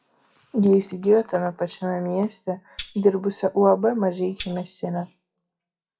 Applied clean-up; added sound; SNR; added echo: classical method WPE with log-MMSE.